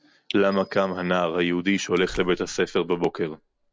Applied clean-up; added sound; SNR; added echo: none; Door; 19 dB; none.